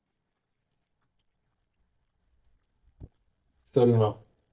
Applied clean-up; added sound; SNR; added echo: neural mask model DeepFilterNet 3.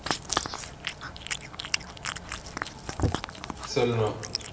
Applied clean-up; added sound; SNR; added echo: none; Cat; -1 dB; reverberation time 1.5 s.